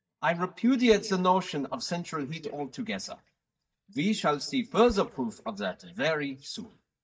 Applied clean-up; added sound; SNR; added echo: neural mask model DeepFilterNet 3.